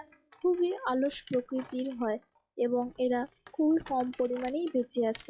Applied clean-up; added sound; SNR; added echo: classical method log-MMSE.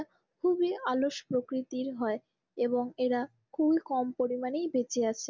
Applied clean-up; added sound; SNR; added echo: none; none; none; none.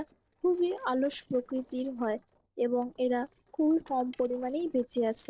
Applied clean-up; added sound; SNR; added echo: neural separator model SepFormer DNS4.